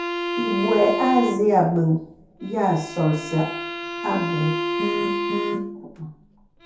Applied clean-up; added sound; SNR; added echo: none; Bowed string instrument; 5 dB; reverberation time 0.6 s.